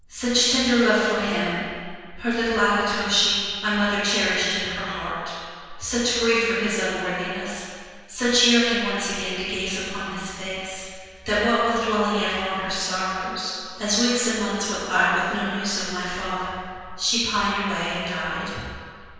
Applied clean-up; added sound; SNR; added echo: none; Walk, footsteps; 20 dB; reverberation time 1.9 s.